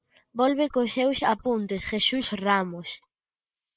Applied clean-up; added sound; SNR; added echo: neural mask model Resemble Enhance denoiser.